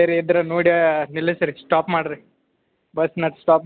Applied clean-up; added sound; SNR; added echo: none; none; none; none.